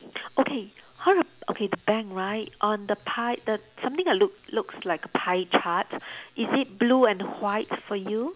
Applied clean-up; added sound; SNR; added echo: none; none; none; none.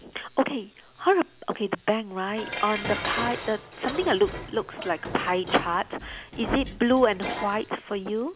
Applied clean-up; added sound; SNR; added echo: none; Dishes, pots, and pans; 10 dB; none.